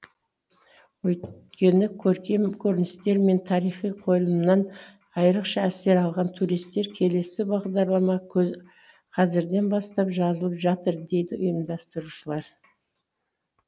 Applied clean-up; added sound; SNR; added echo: none; none; none; none.